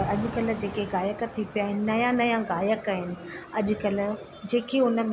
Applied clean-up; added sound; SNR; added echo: none; Thunder / Rain; 14 dB; none.